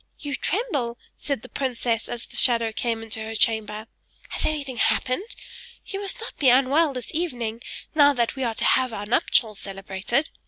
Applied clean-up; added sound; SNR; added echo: none; none; none; none.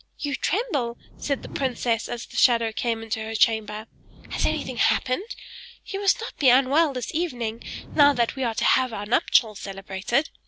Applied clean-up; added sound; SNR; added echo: none; Whoosh, swoosh, swish; 18 dB; none.